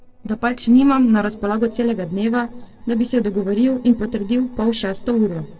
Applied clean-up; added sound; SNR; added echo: neural separator model SepFormer DNS4.